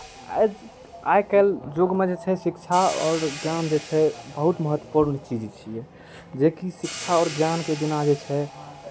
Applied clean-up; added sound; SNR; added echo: none; Hi-hat; 17 dB; none.